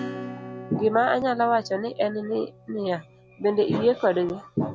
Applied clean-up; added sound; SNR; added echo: none; Acoustic guitar / Strum; 16 dB; none.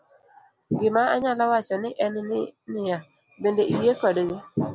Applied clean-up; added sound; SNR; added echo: none; none; none; none.